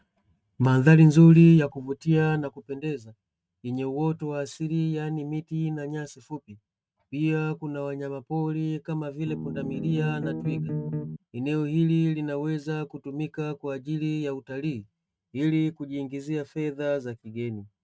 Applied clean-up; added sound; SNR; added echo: neural mask model RNNoise.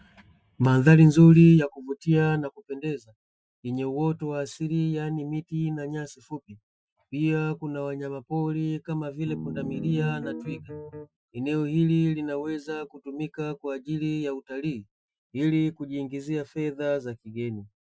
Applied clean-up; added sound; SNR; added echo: classical method Wiener filter.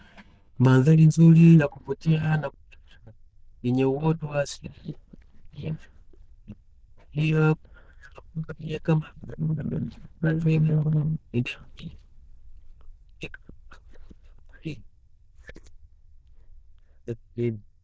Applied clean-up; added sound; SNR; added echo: neural diffusion model UNIVERSE++.